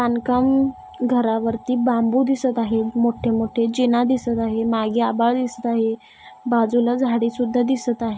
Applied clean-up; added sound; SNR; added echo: none; none; none; none.